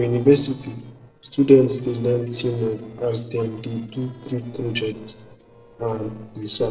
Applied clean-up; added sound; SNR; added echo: neural separator model SepFormer DNS4.